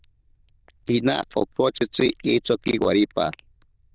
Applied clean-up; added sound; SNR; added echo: neural diffusion model UNIVERSE++.